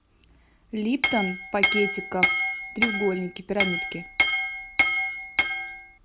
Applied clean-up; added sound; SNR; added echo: none; Chink, clink; -4 dB; none.